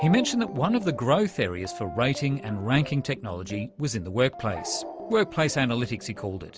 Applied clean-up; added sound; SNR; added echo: none; Dog; 18 dB; none.